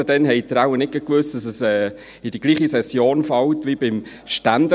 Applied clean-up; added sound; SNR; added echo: none; none; none; none.